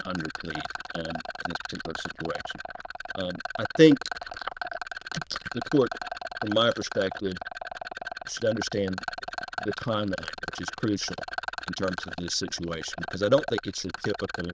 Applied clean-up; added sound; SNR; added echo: neural diffusion model UNIVERSE++.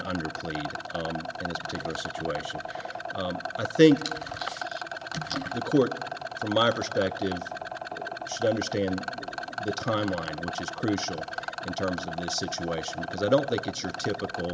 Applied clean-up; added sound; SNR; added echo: none; Rattle; 6 dB; none.